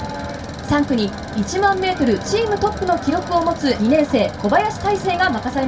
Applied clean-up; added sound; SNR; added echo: none; Engine; 18 dB; reverberation time 0.2 s.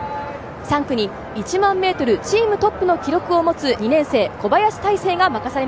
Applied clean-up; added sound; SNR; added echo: none; none; none; none.